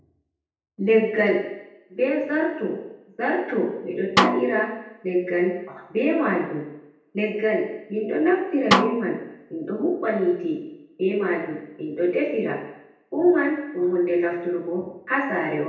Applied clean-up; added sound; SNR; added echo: none; Snare drum; 2 dB; reverberation time 0.8 s.